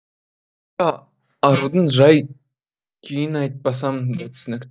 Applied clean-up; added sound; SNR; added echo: neural mask model DeepFilterNet 3.